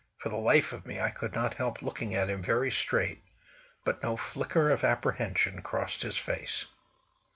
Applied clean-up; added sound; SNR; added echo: none; none; none; none.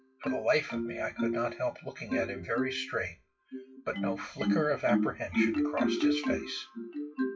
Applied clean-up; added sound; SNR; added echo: classical method WPE with log-MMSE.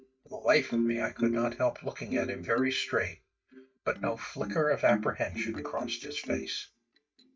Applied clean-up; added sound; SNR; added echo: neural mask model DeepFilterNet 3.